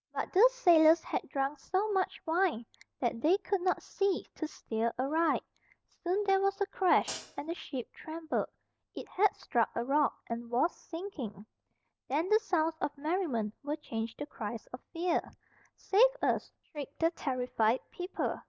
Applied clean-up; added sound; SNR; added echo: none; Hi-hat; 11 dB; none.